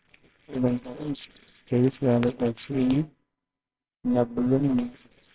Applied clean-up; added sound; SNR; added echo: neural separator model SepFormer WHAMR!.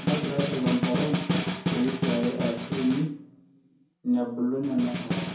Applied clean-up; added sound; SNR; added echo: none; Snare drum; 1 dB; reverberation time 0.6 s.